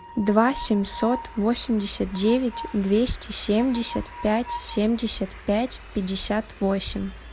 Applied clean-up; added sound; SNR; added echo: none; Train; 16 dB; none.